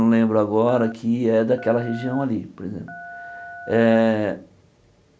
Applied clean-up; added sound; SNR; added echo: none; Telephone; 18 dB; none.